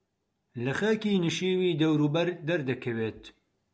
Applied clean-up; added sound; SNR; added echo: none; none; none; none.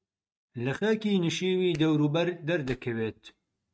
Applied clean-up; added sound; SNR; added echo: neural mask model RNNoise.